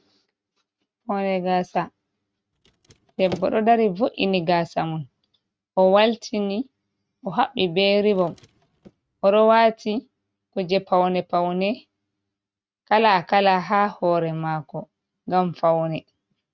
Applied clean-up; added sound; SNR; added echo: neural mask model RNNoise.